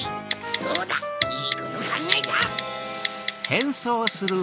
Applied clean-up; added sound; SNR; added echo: none; Typing; 6 dB; none.